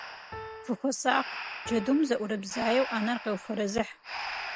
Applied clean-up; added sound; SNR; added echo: none; Piano + Breathing; 10 dB; none.